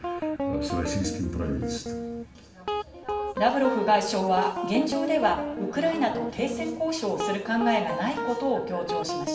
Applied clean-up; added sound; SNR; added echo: none; Guitar; 5 dB; reverberation time 0.9 s.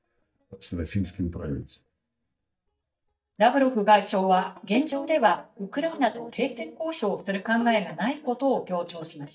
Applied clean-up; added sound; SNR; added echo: neural mask model DeepFilterNet 3.